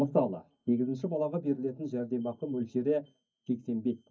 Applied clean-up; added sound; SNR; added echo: neural mask model DeepFilterNet 3.